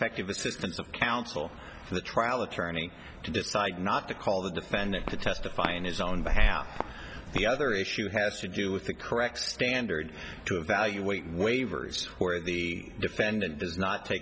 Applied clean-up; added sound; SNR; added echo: none; Walk, footsteps; -1 dB; none.